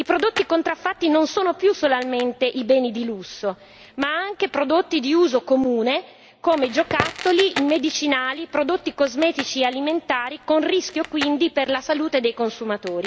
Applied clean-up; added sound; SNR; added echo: none; Crackle; 15 dB; none.